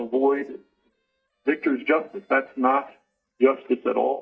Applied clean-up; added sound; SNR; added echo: neural mask model DeepFilterNet 3.